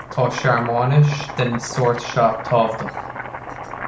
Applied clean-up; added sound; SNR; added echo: none; Domestic sounds, home sounds; 11 dB; none.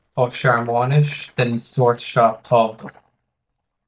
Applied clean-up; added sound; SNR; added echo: neural mask model DeepFilterNet 3.